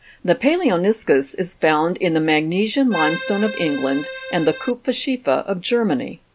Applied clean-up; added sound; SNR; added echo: none; Accordion; 7 dB; none.